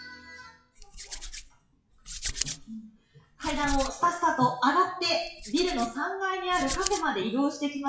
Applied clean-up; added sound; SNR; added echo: classical method WPE with log-MMSE.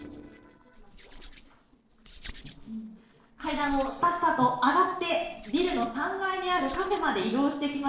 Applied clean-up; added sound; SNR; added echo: neural separator model SepFormer DNS4.